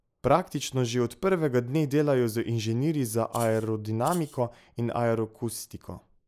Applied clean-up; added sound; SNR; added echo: neural mask model Resemble Enhance denoiser.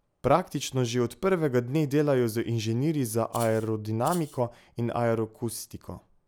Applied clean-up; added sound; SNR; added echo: none; Rattle (instrument); 16 dB; none.